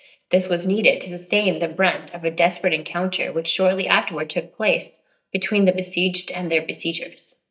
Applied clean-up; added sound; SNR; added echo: neural mask model DeepFilterNet 3.